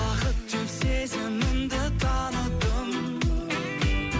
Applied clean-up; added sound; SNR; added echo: none; none; none; none.